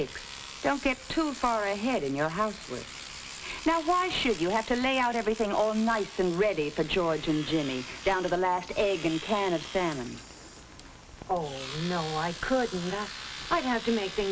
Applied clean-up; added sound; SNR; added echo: none; Domestic sounds, home sounds; 14 dB; none.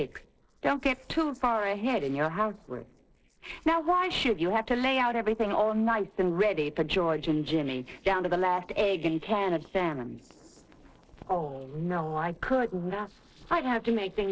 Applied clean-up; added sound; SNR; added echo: neural separator model SepFormer DNS4.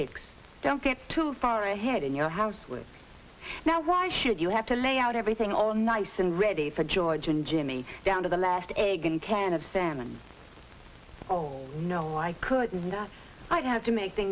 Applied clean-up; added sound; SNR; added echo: none; none; none; none.